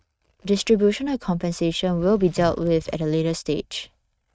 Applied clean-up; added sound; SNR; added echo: neural mask model RNNoise.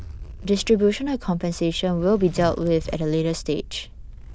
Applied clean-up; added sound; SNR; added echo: none; Zipper (clothing); 13 dB; none.